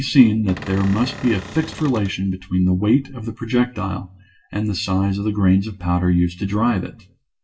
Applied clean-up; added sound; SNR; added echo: none; Cupboard open or close / Door; 14 dB; reverberation time 0.2 s.